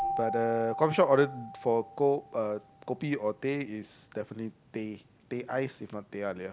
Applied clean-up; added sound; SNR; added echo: none; Keyboard (musical); 10 dB; none.